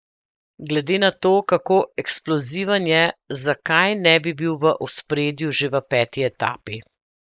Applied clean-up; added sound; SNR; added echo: neural mask model Resemble Enhance denoiser.